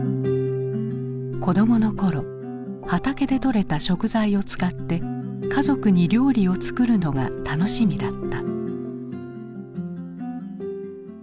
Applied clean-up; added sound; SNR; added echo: none; none; none; none.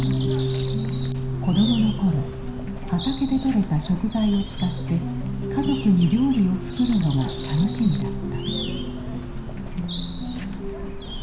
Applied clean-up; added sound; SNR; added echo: none; Bird; 8 dB; reverberation time 0.5 s.